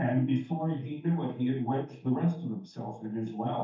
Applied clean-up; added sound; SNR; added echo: neural mask model DeepFilterNet 3.